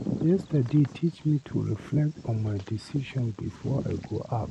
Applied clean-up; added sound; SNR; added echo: none; Bird vocalization, bird call, bird song; 11 dB; none.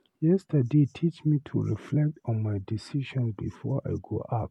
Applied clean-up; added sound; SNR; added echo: none; none; none; none.